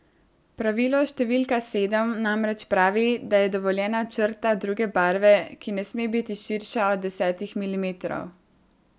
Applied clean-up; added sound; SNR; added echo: none; none; none; none.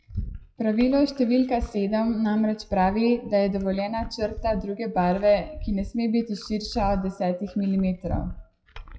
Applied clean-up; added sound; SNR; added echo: classical method WPE with log-MMSE.